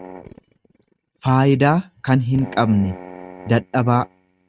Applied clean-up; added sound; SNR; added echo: neural mask model RNNoise.